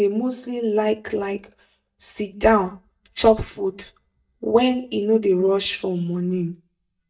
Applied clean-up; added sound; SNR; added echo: neural mask model DeepFilterNet 3.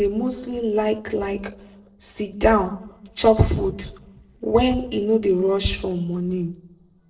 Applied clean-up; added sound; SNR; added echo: neural separator model SepFormer DNS4.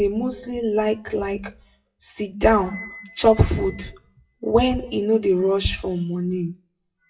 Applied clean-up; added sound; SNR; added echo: classical method WPE with log-MMSE.